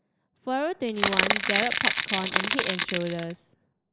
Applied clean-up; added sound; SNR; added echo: none; Crackle / Crushing; -4 dB; none.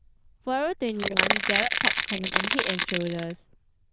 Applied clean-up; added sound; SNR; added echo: neural diffusion model UNIVERSE++.